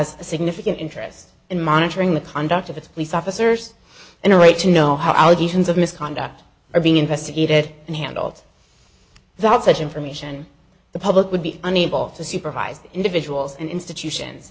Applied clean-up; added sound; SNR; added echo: none; none; none; none.